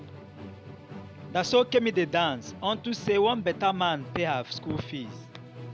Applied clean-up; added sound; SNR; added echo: none; Musical instrument; 15 dB; none.